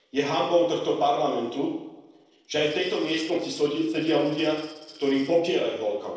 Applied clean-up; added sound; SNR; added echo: neural separator model SepFormer DNS4.